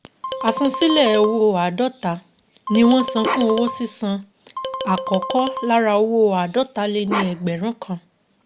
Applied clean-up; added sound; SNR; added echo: none; Marimba, xylophone + Bark; 8 dB; none.